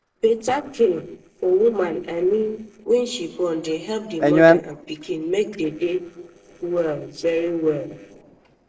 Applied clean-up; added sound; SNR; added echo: neural separator model SepFormer DNS4.